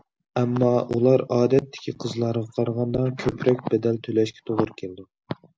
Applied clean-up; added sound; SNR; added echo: none; none; none; none.